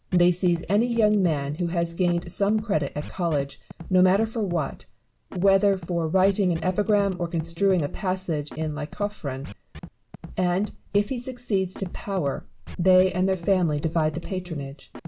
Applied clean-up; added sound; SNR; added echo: none; Electric guitar + Scratching (performance technique); 15 dB; none.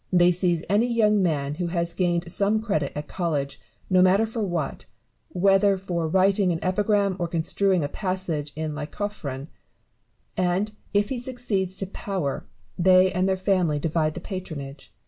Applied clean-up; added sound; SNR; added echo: none; none; none; none.